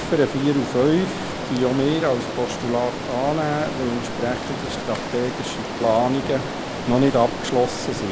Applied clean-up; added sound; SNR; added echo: none; Stream; 6 dB; none.